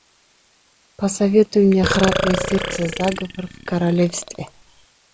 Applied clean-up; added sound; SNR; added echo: none; Burping, eructation; 5 dB; none.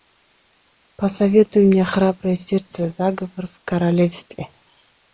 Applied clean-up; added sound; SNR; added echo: none; none; none; none.